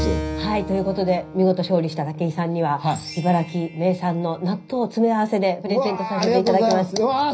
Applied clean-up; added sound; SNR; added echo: none; Keyboard (musical); 16 dB; reverberation time 0.4 s.